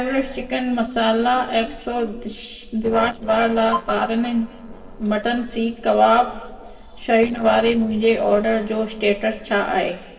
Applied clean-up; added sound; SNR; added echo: neural separator model SepFormer DNS4.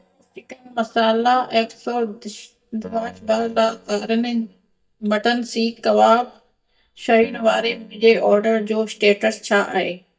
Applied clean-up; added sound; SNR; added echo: neural mask model DeepFilterNet 3.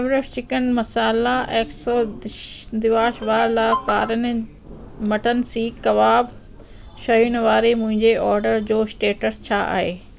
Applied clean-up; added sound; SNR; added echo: none; none; none; none.